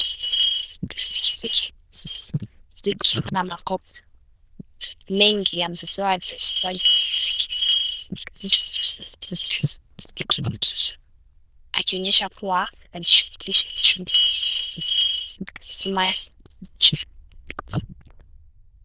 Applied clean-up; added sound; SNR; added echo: neural diffusion model UNIVERSE++.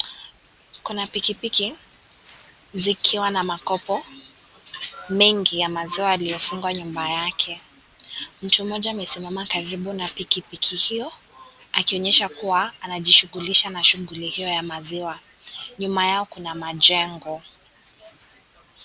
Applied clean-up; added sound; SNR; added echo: none; none; none; none.